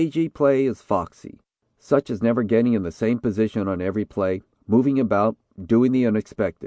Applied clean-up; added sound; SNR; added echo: none; none; none; none.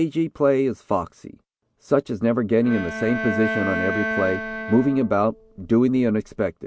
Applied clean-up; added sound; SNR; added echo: none; Bowed string instrument; 7 dB; none.